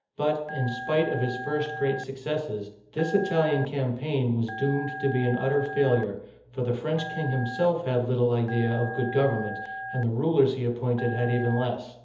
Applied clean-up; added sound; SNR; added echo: none; Telephone; 12 dB; reverberation time 0.7 s.